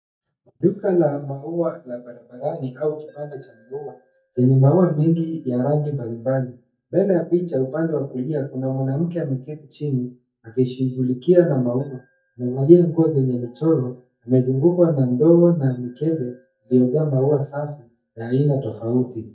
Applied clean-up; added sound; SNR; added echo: neural mask model DeepFilterNet 3.